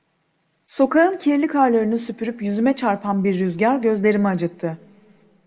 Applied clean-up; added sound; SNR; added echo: none; none; none; reverberation time 0.4 s.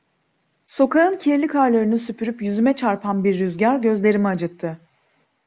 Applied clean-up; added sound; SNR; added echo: none; none; none; none.